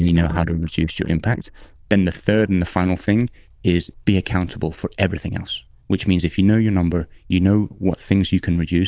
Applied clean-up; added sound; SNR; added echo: neural diffusion model UNIVERSE++.